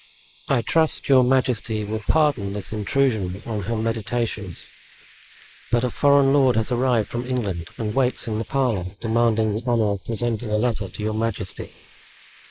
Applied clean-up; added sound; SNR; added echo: neural mask model Resemble Enhance denoiser.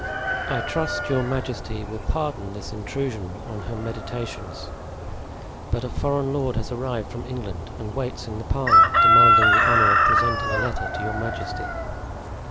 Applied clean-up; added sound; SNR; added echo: none; Chicken, rooster; -5 dB; none.